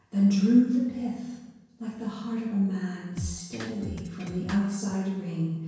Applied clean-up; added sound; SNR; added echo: none; Drum kit; 11 dB; reverberation time 1.0 s.